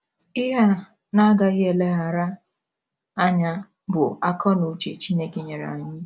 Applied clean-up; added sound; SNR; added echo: none; none; none; none.